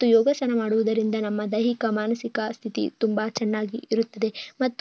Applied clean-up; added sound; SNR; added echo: none; none; none; none.